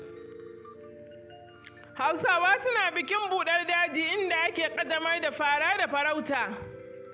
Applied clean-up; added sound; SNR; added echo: none; Piano; 17 dB; none.